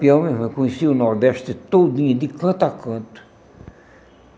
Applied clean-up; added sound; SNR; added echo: none; none; none; none.